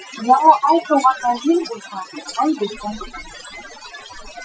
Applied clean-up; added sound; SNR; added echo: classical method Wiener filter.